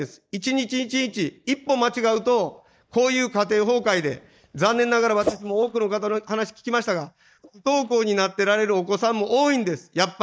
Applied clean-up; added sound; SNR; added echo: neural mask model DeepFilterNet 3.